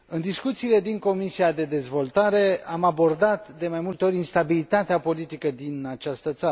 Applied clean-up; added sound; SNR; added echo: none; none; none; none.